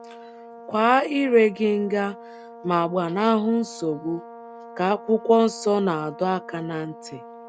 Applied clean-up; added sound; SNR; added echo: none; Brass instrument; 18 dB; none.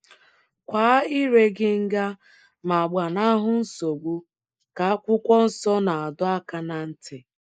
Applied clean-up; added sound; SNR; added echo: neural mask model Resemble Enhance denoiser.